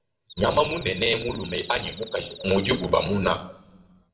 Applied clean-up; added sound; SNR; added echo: none; Cricket; 17 dB; reverberation time 0.5 s.